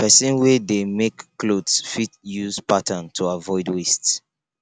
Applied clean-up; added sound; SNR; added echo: none; none; none; none.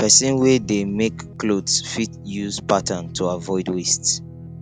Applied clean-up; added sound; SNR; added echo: none; Guitar; 14 dB; none.